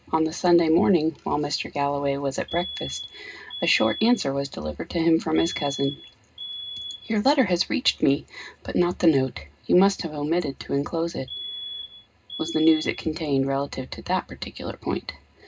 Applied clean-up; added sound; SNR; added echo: none; Alarm; 12 dB; reverberation time 0.2 s.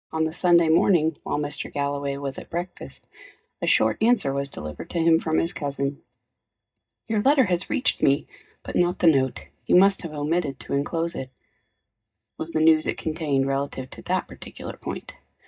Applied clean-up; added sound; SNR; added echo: neural mask model DeepFilterNet 3.